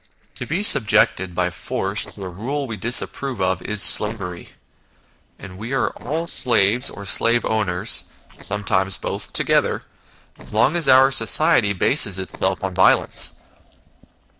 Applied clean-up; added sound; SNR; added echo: neural separator model SepFormer DNS4.